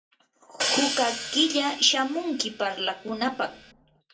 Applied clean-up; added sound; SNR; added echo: none; Hi-hat; 6 dB; reverberation time 0.2 s.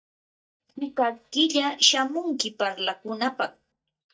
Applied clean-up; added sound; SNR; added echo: neural mask model DeepFilterNet 3.